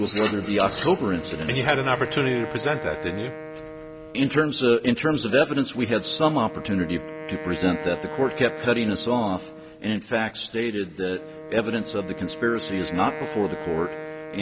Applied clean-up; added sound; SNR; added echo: none; Wind instrument, woodwind instrument; 12 dB; none.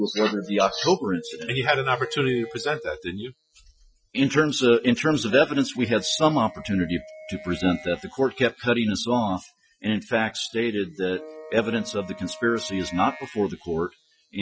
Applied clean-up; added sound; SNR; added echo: classical method Wiener filter.